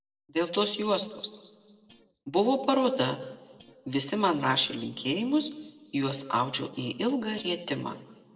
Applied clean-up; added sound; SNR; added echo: neural separator model SepFormer DNS4.